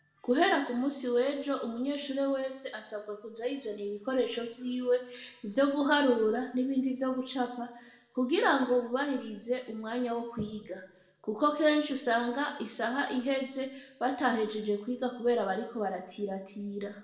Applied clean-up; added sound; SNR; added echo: none; none; none; reverberation time 0.8 s.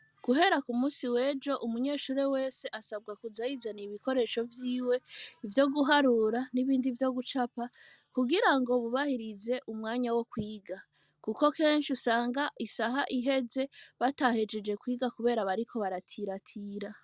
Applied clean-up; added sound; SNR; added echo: none; none; none; none.